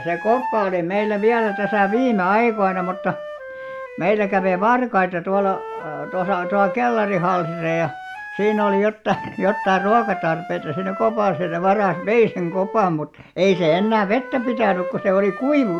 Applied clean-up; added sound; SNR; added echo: none; Wind instrument, woodwind instrument; 11 dB; none.